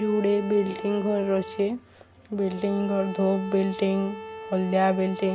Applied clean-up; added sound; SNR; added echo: none; Bowed string instrument; 13 dB; none.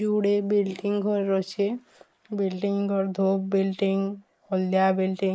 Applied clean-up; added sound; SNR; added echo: neural mask model Resemble Enhance denoiser.